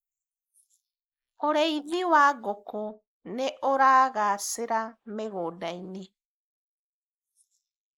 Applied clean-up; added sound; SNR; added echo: neural mask model Resemble Enhance denoiser.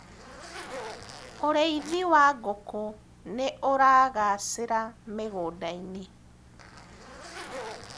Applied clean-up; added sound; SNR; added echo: none; Zipper (clothing); 17 dB; none.